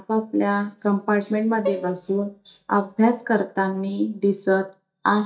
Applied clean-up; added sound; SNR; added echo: neural mask model DeepFilterNet 3.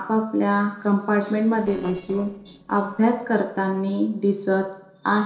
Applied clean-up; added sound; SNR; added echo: neural separator model SepFormer DNS4.